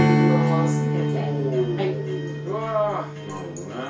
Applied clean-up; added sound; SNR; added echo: none; Strum; -3 dB; reverberation time 0.3 s.